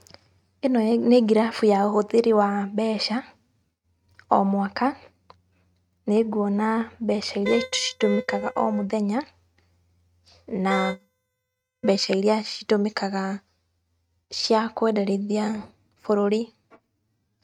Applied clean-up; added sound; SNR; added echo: neural mask model RNNoise.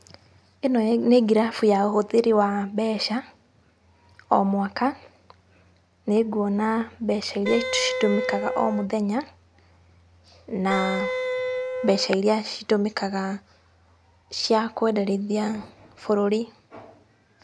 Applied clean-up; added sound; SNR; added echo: none; Wind instrument, woodwind instrument; 3 dB; none.